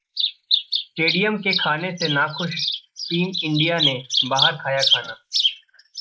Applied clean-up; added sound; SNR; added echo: neural mask model Resemble Enhance denoiser.